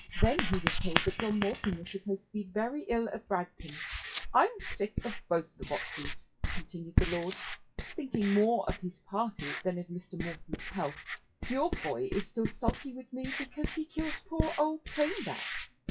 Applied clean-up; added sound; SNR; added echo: classical method WPE with log-MMSE.